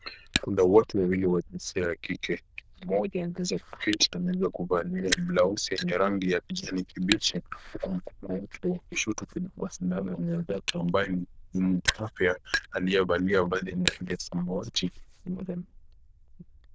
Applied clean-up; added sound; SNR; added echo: neural diffusion model UNIVERSE++.